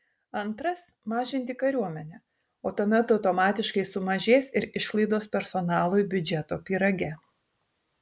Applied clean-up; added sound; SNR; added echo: none; none; none; none.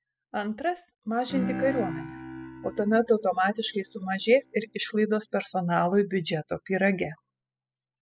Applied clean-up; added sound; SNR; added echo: classical method spectral subtraction.